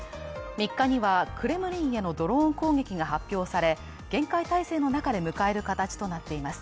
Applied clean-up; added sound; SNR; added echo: none; none; none; none.